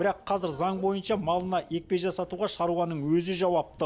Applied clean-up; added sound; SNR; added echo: none; none; none; none.